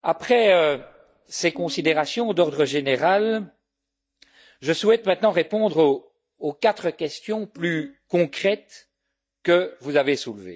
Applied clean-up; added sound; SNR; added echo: neural mask model DeepFilterNet 3.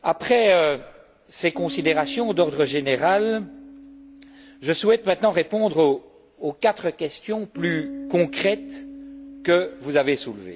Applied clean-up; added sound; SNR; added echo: none; Bass guitar; 16 dB; none.